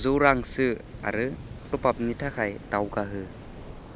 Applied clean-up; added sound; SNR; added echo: none; Waves, surf; 13 dB; none.